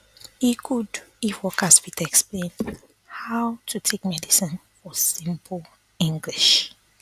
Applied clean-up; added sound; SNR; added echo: none; none; none; none.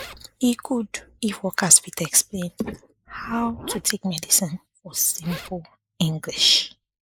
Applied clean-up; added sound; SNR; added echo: neural mask model Resemble Enhance denoiser.